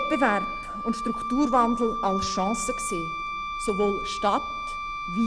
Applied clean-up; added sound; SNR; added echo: none; Wind instrument, woodwind instrument; 4 dB; none.